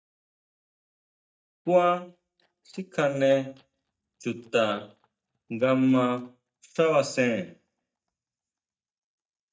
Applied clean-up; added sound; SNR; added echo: neural mask model DeepFilterNet 3.